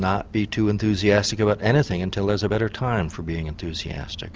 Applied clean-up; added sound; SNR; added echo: none; none; none; none.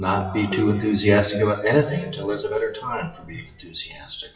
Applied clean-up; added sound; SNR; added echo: classical method WPE with log-MMSE.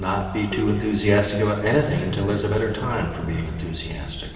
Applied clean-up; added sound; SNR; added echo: none; Dishes, pots, and pans; 18 dB; reverberation time 2.5 s.